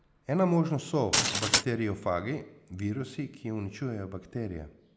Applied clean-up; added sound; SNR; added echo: none; Glass; -3 dB; none.